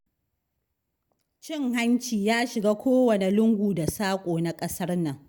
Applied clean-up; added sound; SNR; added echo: none; none; none; none.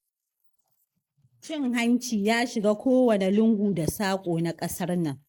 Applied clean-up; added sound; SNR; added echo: neural mask model Resemble Enhance denoiser.